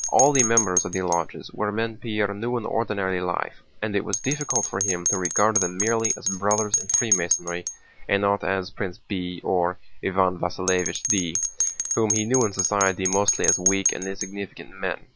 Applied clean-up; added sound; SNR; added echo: none; Bell; 3 dB; none.